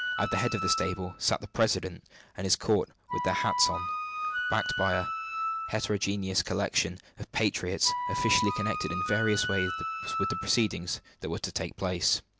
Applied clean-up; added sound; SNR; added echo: none; Wind instrument, woodwind instrument; 4 dB; none.